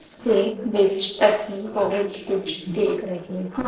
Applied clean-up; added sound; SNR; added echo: neural separator model SepFormer DNS4.